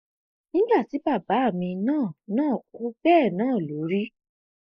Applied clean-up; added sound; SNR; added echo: neural mask model Resemble Enhance denoiser.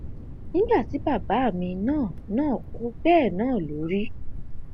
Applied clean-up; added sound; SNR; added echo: none; Thunder; 8 dB; none.